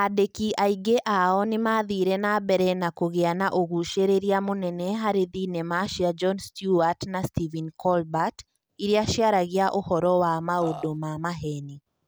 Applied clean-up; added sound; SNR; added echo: none; Burping, eructation; 12 dB; none.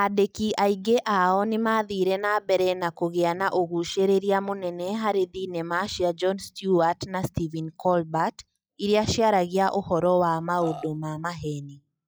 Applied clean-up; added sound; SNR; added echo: classical method log-MMSE.